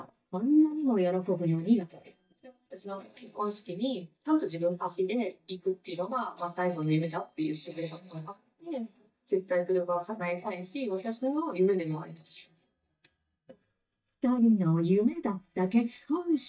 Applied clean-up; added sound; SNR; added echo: neural mask model DeepFilterNet 3.